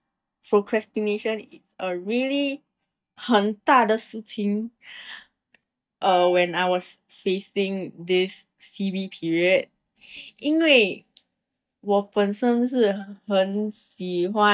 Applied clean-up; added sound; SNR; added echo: neural mask model DeepFilterNet 3.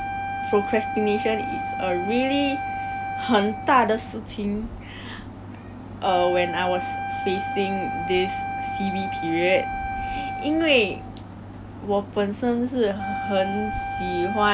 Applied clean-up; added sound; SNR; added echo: none; Wind instrument, woodwind instrument; 6 dB; none.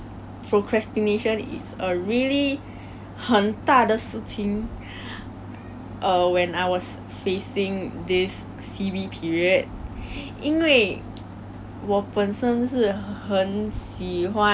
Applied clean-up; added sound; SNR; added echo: none; none; none; none.